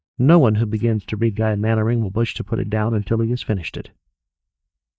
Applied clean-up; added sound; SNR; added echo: neural mask model DeepFilterNet 3.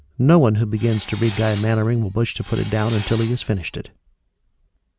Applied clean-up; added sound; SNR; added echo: none; Tools; 13 dB; none.